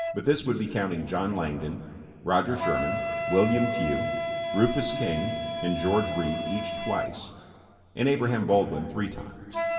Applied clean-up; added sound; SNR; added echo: none; Wind instrument, woodwind instrument; 5 dB; reverberation time 2.2 s.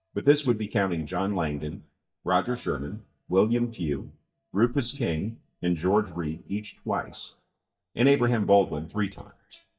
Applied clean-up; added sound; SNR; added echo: neural mask model DeepFilterNet 3.